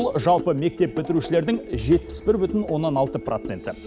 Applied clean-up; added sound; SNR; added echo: none; none; none; none.